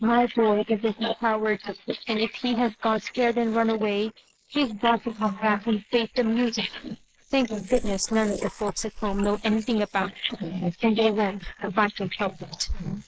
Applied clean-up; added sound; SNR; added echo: neural mask model Resemble Enhance denoiser.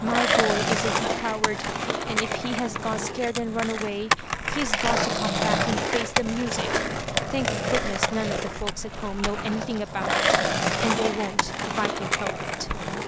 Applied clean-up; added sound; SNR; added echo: none; Skateboard; -4 dB; none.